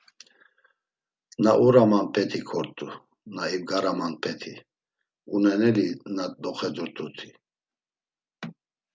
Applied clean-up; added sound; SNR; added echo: none; none; none; none.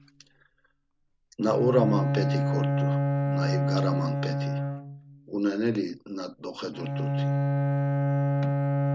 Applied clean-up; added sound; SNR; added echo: none; Bowed string instrument; -4 dB; none.